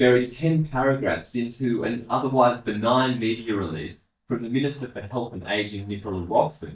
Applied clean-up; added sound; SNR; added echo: neural mask model DeepFilterNet 3.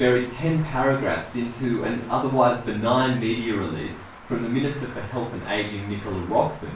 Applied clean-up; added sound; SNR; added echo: none; Traffic noise, roadway noise; 19 dB; reverberation time 0.3 s.